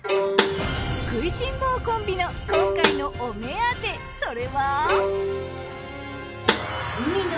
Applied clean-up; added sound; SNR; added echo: none; Bowed string instrument + Snare drum; 1 dB; none.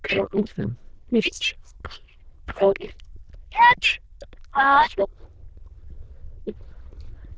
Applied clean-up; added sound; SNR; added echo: neural diffusion model UNIVERSE++.